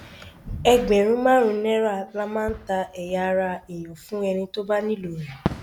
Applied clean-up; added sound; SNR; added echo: none; Fireworks; 16 dB; none.